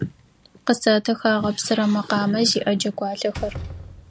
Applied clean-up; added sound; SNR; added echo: none; Slam; 18 dB; none.